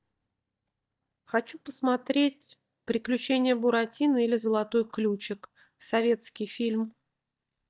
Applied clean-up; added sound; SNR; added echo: neural mask model DeepFilterNet 3.